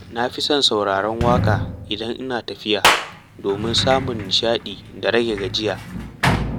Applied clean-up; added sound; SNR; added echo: none; Sliding door + Clapping; 3 dB; none.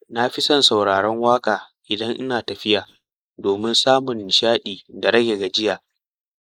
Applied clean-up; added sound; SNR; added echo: neural mask model Resemble Enhance denoiser.